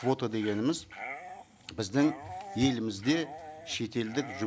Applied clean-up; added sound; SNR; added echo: none; Dog; 13 dB; none.